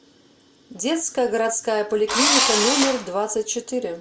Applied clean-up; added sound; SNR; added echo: none; Engine / Drill; -3 dB; none.